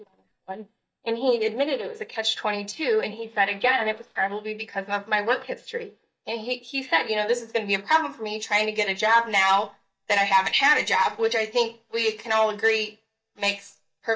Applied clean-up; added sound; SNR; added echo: neural mask model DeepFilterNet 3.